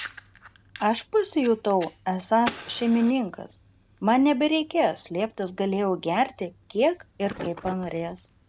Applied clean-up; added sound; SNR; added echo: none; Fire; 18 dB; none.